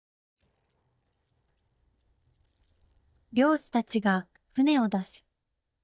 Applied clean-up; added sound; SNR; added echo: neural mask model DeepFilterNet 3.